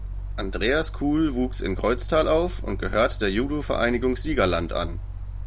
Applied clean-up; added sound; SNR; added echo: none; Mechanical fan; 6 dB; none.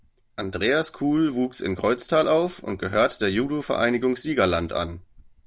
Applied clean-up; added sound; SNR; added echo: none; none; none; none.